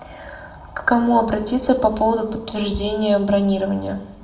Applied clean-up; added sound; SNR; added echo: none; none; none; reverberation time 0.9 s.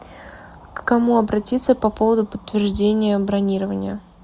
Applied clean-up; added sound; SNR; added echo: none; none; none; none.